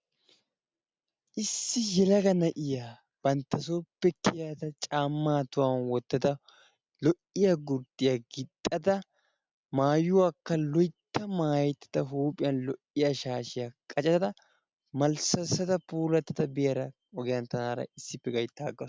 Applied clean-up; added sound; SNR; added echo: none; none; none; none.